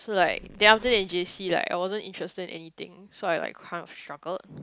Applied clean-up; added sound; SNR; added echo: none; Zipper (clothing); 20 dB; none.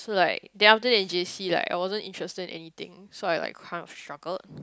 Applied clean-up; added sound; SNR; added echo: none; none; none; none.